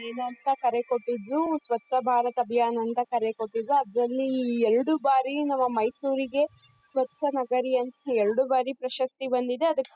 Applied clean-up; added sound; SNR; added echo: classical method spectral subtraction.